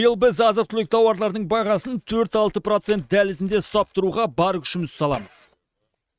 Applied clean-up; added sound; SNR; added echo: neural mask model RNNoise.